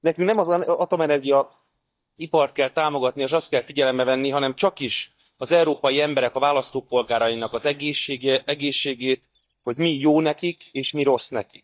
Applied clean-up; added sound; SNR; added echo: neural mask model DeepFilterNet 3.